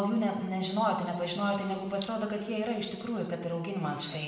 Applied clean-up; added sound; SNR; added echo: none; Camera; 19 dB; reverberation time 1.1 s.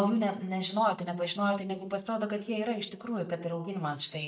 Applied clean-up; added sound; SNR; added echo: neural mask model DeepFilterNet 3.